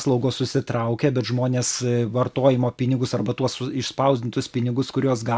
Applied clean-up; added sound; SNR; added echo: none; none; none; none.